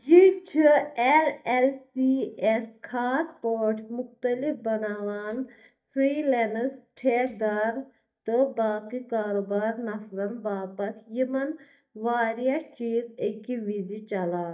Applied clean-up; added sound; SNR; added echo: neural mask model DeepFilterNet 3.